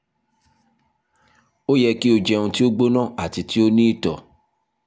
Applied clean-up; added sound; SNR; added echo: none; none; none; none.